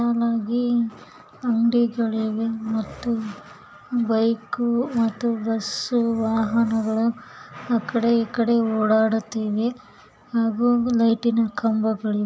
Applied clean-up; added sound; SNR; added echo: none; none; none; none.